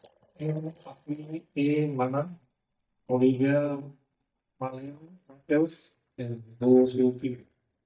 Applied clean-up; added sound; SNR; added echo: neural mask model DeepFilterNet 3.